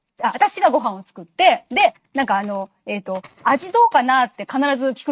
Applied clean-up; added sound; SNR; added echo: neural mask model RNNoise.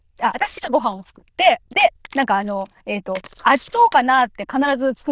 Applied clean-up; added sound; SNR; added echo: neural diffusion model UNIVERSE++.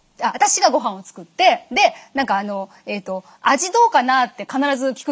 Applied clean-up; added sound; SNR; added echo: none; none; none; none.